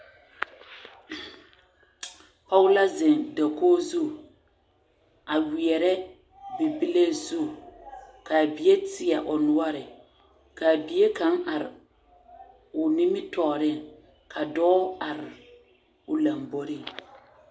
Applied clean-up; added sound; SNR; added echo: none; none; none; none.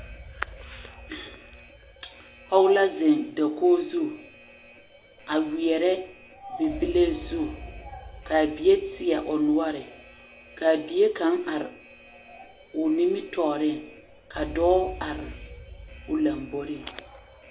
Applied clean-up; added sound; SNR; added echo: none; Alarm; 18 dB; none.